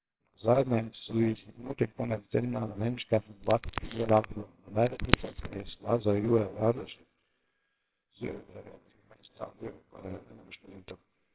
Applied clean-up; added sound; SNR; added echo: neural separator model SepFormer WHAMR!.